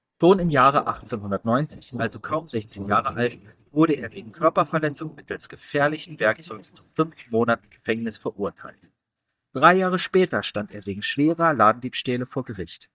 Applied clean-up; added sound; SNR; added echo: neural mask model DeepFilterNet 3.